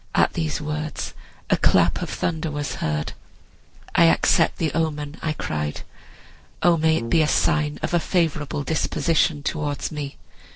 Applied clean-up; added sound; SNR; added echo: neural separator model SepFormer DNS4.